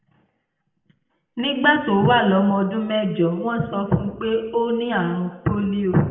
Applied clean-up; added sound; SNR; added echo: none; none; none; reverberation time 1.0 s.